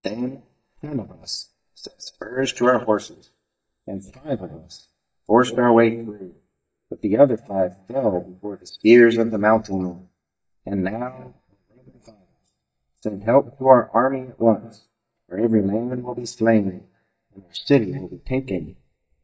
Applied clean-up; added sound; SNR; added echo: neural mask model DeepFilterNet 3.